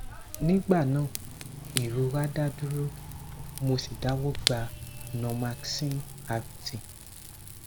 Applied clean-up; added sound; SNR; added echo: none; Fire / Rain; 7 dB; none.